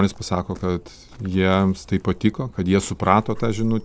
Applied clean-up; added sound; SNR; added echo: none; Dog; 15 dB; none.